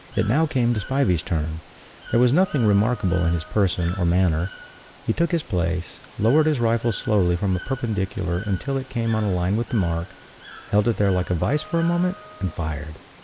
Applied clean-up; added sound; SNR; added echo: none; Water / Bird + Wind instrument, woodwind instrument; 20 dB; none.